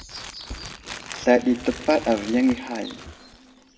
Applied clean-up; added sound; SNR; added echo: none; Crumpling, crinkling; 14 dB; reverberation time 1.0 s.